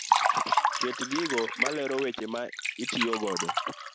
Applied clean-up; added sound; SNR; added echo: none; Liquid; -4 dB; none.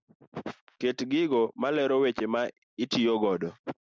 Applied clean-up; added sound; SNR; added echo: none; none; none; none.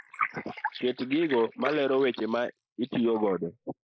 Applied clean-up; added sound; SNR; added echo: neural mask model Resemble Enhance denoiser.